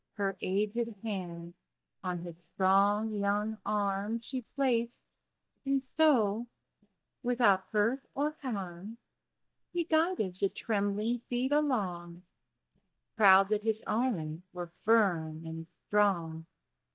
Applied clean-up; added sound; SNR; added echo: neural mask model DeepFilterNet 3.